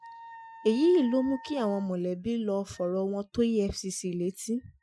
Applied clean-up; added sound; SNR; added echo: classical method Wiener filter.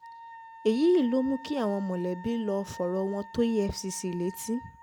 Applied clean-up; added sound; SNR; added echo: none; Wind instrument, woodwind instrument; 17 dB; none.